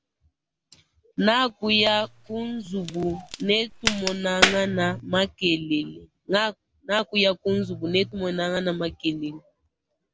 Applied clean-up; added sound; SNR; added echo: none; Crack; 4 dB; none.